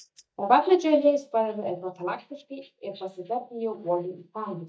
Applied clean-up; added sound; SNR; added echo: neural mask model DeepFilterNet 3.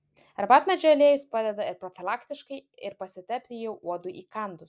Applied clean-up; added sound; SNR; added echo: none; none; none; none.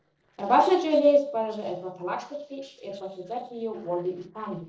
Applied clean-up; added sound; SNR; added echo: neural separator model SepFormer DNS4.